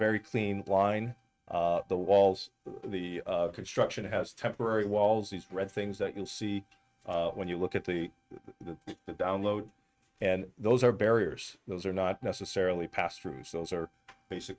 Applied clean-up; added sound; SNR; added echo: neural mask model RNNoise.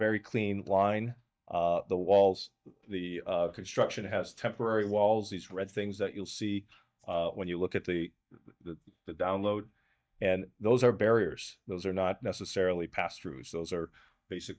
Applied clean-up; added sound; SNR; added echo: neural mask model DeepFilterNet 3.